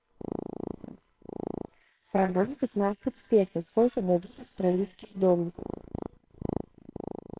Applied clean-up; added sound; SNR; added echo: neural separator model SepFormer WHAMR!.